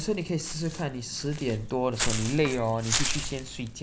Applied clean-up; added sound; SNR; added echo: none; Walk, footsteps / Bird; 4 dB; none.